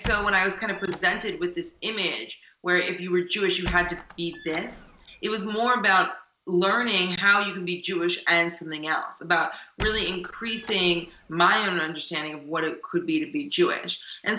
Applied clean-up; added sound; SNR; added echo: none; Squeak; 13 dB; none.